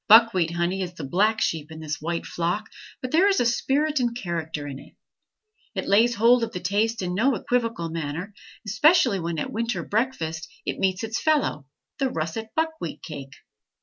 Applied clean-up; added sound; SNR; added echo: none; none; none; none.